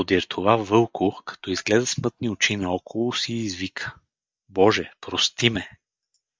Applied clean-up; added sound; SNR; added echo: neural mask model DeepFilterNet 3.